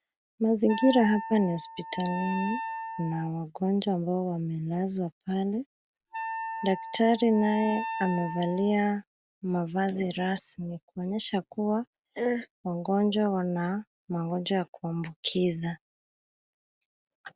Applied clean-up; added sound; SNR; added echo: none; Wind instrument, woodwind instrument; 7 dB; none.